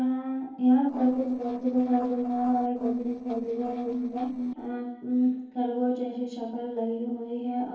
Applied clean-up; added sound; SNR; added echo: neural separator model SepFormer DNS4.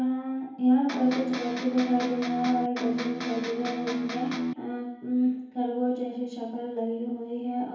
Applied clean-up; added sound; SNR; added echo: none; Electric guitar; 3 dB; reverberation time 2.2 s.